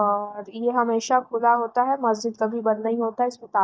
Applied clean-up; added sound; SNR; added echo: neural mask model DeepFilterNet 3.